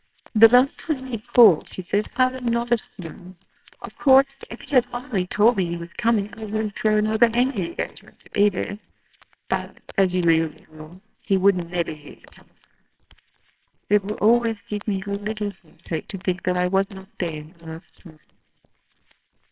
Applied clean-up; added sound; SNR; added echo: neural separator model SepFormer WHAMR!.